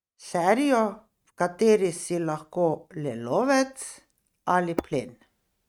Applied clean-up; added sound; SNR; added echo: neural mask model RNNoise.